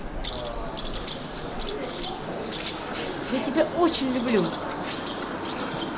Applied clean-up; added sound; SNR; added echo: none; Bird; 1 dB; none.